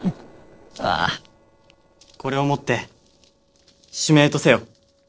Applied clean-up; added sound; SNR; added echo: neural separator model SepFormer DNS4.